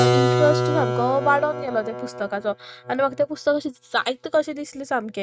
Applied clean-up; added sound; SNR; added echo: neural mask model RNNoise.